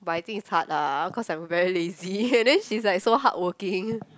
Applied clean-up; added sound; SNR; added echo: none; none; none; none.